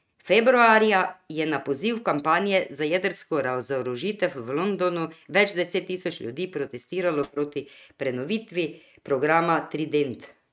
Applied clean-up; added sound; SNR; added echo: neural mask model RNNoise.